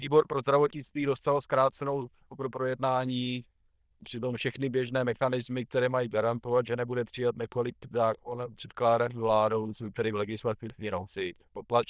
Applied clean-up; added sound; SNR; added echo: neural diffusion model UNIVERSE++.